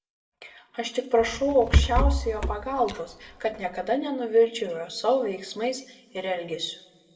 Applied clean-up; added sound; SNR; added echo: none; Rattle / Breathing; 0 dB; reverberation time 1.1 s.